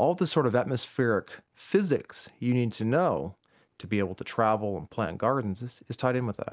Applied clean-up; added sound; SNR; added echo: none; none; none; none.